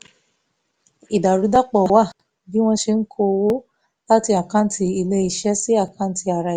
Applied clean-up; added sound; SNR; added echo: none; none; none; none.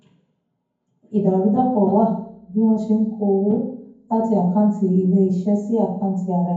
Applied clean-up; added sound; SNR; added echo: none; none; none; reverberation time 0.9 s.